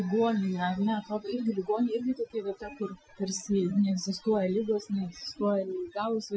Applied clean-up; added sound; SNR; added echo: classical method Wiener filter.